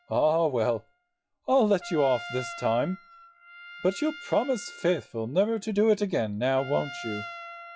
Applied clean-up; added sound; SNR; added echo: classical method log-MMSE.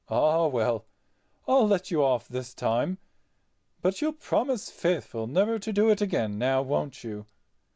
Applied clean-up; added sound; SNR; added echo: none; none; none; none.